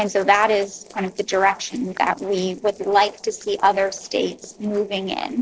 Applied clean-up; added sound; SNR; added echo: neural separator model SepFormer DNS4.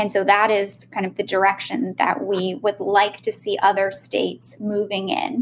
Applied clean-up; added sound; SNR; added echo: none; none; none; none.